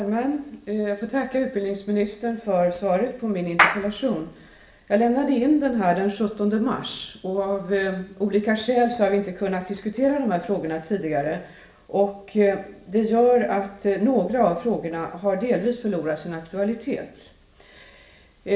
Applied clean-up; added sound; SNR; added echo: none; Clapping; 2 dB; reverberation time 0.7 s.